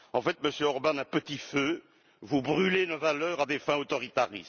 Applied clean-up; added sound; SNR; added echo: none; none; none; none.